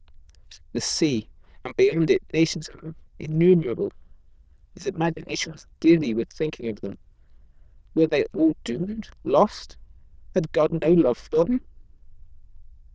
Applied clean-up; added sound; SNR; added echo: neural diffusion model UNIVERSE++.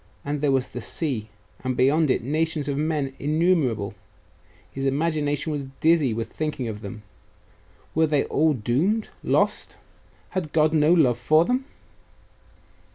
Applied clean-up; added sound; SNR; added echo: none; none; none; none.